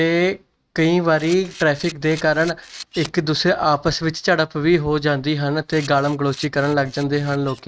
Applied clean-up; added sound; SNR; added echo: neural mask model RNNoise.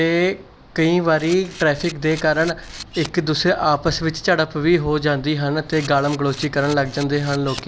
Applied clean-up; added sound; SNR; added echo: none; Camera; 17 dB; none.